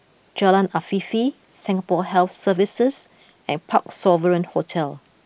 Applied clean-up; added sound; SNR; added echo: none; none; none; none.